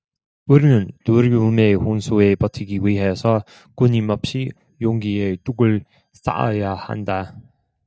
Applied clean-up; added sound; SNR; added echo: neural mask model DeepFilterNet 3.